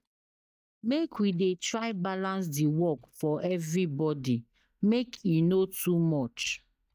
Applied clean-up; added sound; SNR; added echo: neural mask model DeepFilterNet 3.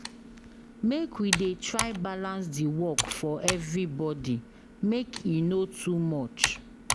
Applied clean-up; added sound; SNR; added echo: none; Computer keyboard; 5 dB; none.